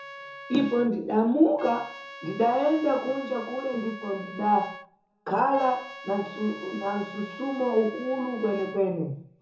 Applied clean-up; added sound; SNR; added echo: none; Trumpet; 16 dB; reverberation time 0.7 s.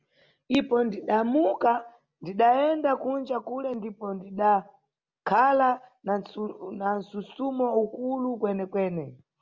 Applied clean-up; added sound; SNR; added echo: none; none; none; none.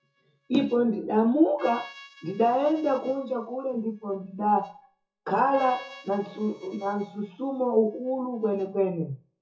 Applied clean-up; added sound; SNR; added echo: classical method WPE with log-MMSE.